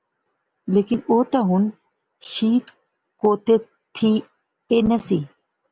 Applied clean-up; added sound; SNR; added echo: none; none; none; none.